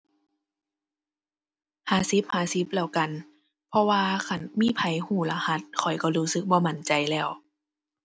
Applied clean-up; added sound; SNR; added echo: none; none; none; none.